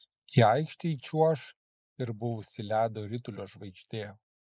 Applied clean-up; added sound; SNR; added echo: neural mask model Resemble Enhance denoiser.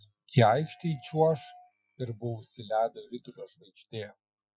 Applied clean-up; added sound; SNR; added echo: classical method Wiener filter.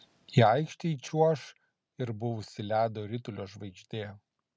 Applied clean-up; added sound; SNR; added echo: none; none; none; none.